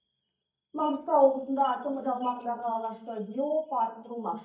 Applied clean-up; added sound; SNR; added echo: neural mask model DeepFilterNet 3.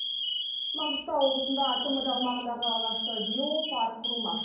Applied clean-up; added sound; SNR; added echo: none; Alarm; 1 dB; reverberation time 1.2 s.